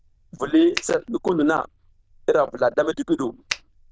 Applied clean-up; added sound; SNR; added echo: neural diffusion model UNIVERSE++.